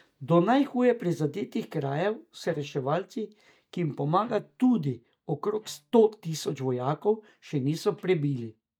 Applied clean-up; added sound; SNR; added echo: neural mask model DeepFilterNet 3.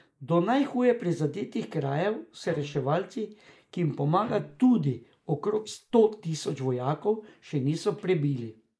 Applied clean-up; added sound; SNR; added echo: neural mask model Resemble Enhance denoiser.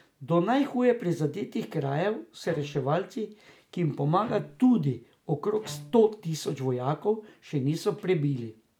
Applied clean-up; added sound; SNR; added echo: none; Bowed string instrument; 20 dB; none.